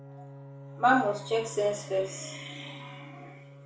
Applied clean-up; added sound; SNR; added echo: none; Bowed string instrument; 15 dB; reverberation time 0.3 s.